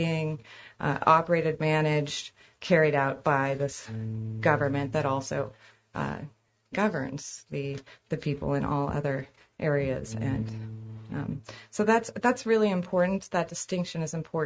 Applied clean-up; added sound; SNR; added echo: neural mask model RNNoise.